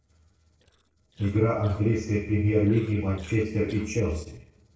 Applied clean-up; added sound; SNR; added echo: neural separator model SepFormer DNS4.